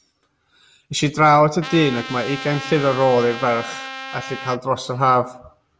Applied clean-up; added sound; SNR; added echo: none; Trumpet; 12 dB; none.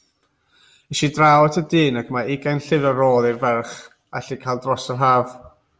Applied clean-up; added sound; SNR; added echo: none; none; none; none.